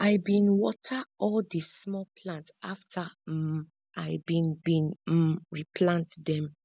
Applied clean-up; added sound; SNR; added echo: none; none; none; none.